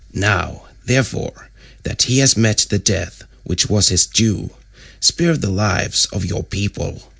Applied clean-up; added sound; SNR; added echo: none; none; none; none.